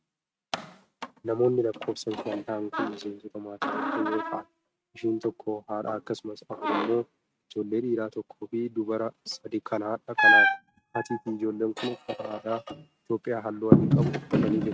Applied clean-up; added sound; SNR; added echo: neural mask model RNNoise.